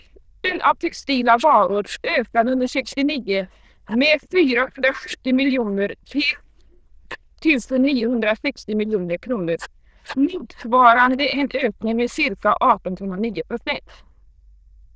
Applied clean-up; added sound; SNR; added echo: neural diffusion model UNIVERSE++.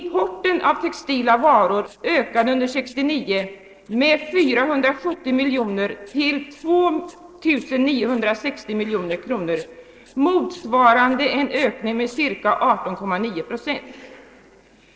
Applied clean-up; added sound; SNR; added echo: neural separator model SepFormer DNS4.